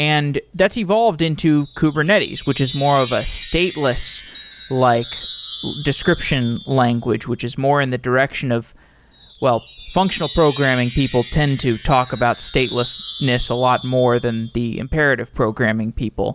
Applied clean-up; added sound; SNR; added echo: none; Wind chime; 17 dB; none.